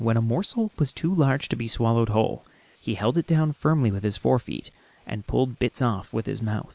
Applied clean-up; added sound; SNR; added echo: none; none; none; none.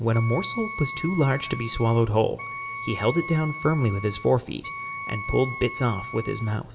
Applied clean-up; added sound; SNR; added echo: none; Wind instrument, woodwind instrument; 11 dB; reverberation time 1.0 s.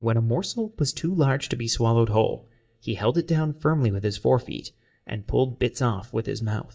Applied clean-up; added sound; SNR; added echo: neural mask model DeepFilterNet 3.